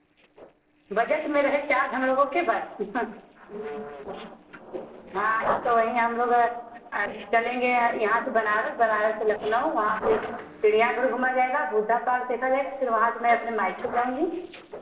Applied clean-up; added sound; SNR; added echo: neural separator model SepFormer DNS4.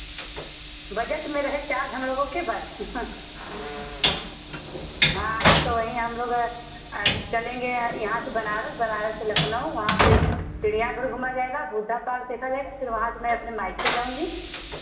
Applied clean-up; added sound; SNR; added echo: none; Train; -1 dB; reverberation time 1.1 s.